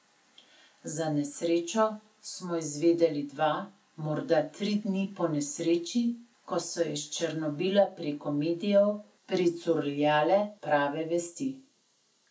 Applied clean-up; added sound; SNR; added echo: none; none; none; none.